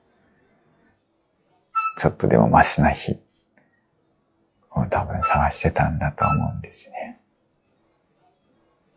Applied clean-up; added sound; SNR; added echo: classical method log-MMSE.